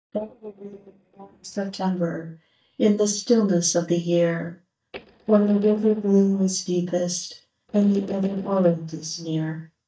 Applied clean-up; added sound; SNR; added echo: neural mask model DeepFilterNet 3.